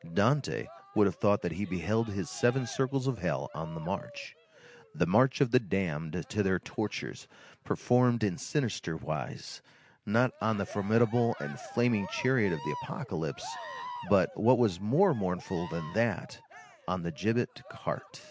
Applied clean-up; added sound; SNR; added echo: none; Cheering; 18 dB; none.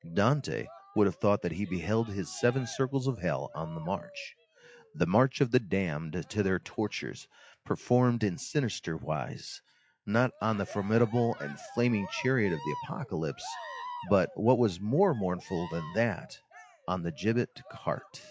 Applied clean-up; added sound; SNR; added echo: classical method log-MMSE.